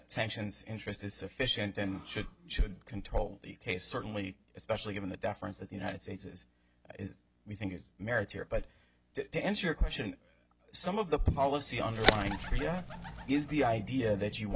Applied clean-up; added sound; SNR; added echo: none; Bird; 0 dB; none.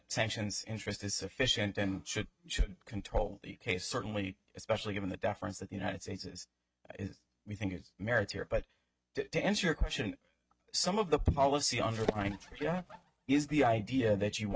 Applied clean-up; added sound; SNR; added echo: neural mask model RNNoise.